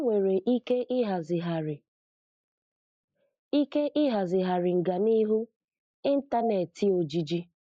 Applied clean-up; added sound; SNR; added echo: neural mask model Resemble Enhance denoiser.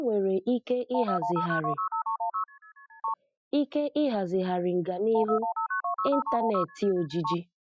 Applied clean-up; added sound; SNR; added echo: classical method Wiener filter.